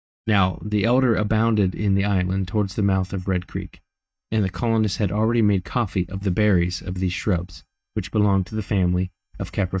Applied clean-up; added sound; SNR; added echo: neural mask model DeepFilterNet 3.